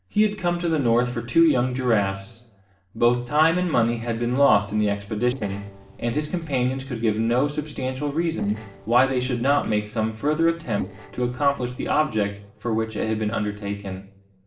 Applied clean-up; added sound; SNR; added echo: neural separator model SepFormer DNS4.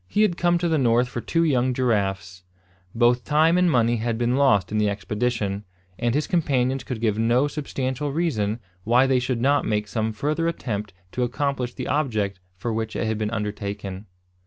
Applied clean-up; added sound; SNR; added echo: none; none; none; none.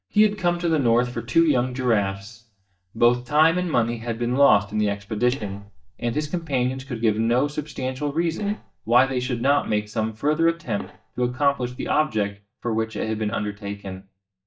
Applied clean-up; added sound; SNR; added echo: neural mask model DeepFilterNet 3.